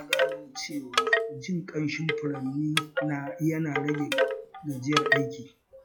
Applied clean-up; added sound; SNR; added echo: classical method log-MMSE.